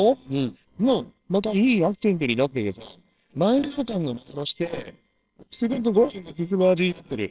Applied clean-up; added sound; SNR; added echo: neural separator model SepFormer WHAMR!.